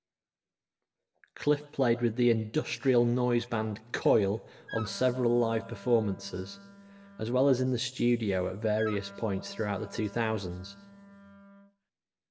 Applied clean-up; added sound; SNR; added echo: none; Wind instrument, woodwind instrument; 17 dB; reverberation time 1.0 s.